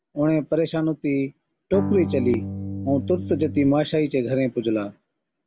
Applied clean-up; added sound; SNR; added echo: none; Electric guitar / Strum; 6 dB; none.